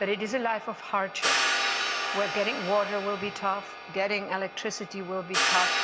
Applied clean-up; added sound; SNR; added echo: none; Hi-hat; 0 dB; none.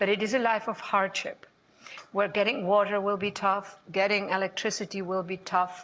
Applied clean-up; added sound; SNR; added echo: none; none; none; none.